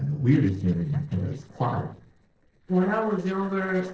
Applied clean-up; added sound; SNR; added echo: neural separator model SepFormer DNS4.